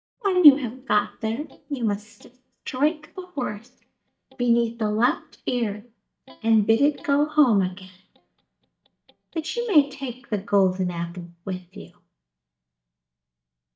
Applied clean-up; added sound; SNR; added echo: neural mask model DeepFilterNet 3.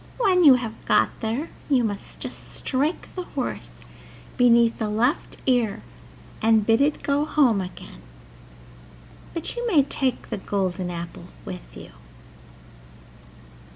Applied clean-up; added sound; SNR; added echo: none; none; none; none.